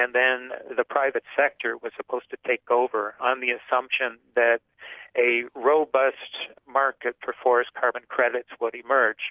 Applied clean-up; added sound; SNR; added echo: none; none; none; none.